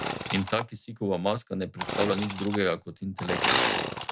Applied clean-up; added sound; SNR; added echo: none; Sawing / Engine; 0 dB; none.